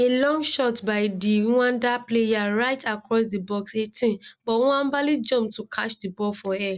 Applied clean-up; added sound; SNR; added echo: none; none; none; none.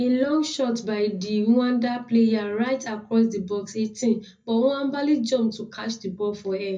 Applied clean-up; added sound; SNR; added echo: none; none; none; reverberation time 0.4 s.